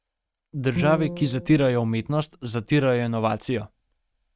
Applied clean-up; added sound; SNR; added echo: neural mask model RNNoise.